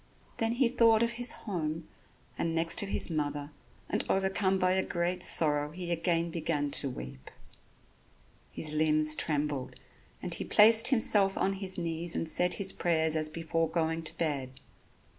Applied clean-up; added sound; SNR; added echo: none; none; none; none.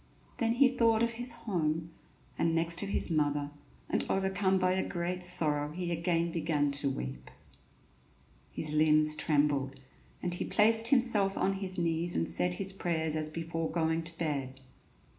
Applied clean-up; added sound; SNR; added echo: none; none; none; reverberation time 0.4 s.